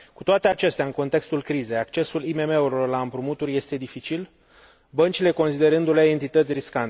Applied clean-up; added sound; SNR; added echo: none; none; none; none.